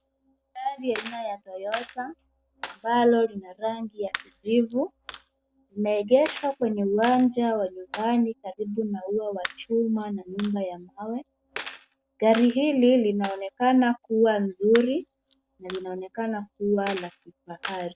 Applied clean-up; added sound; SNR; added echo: none; Coin (dropping); 15 dB; none.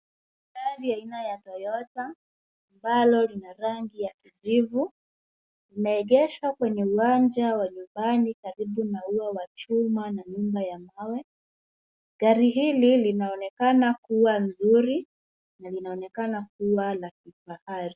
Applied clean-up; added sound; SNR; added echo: none; none; none; none.